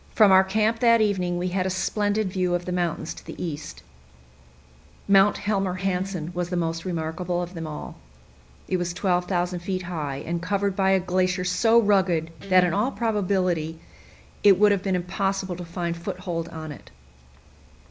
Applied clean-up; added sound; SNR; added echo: none; Guitar; 13 dB; none.